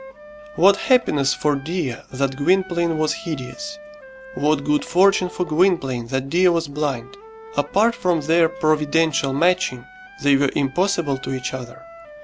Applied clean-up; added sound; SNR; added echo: none; Wind instrument, woodwind instrument; 20 dB; none.